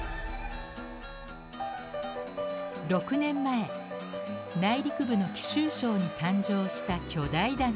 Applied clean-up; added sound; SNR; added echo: none; Acoustic guitar; 12 dB; none.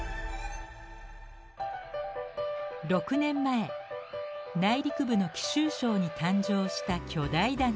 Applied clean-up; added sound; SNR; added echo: none; none; none; none.